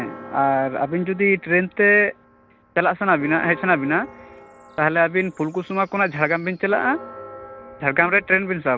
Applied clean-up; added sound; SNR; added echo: none; Church bell; 19 dB; none.